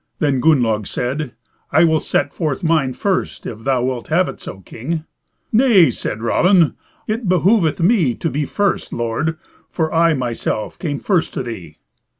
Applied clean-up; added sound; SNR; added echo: none; none; none; none.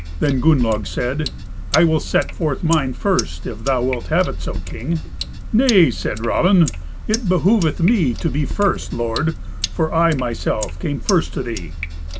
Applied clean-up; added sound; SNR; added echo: none; Sink (filling or washing); 7 dB; none.